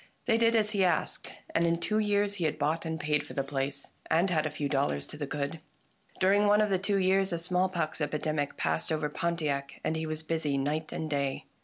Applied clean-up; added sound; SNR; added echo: none; none; none; none.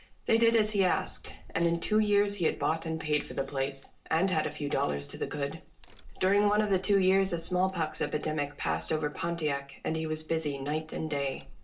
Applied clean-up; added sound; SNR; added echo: none; Crack; 19 dB; reverberation time 0.3 s.